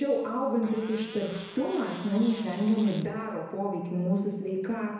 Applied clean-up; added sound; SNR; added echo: none; Fart; 18 dB; reverberation time 0.9 s.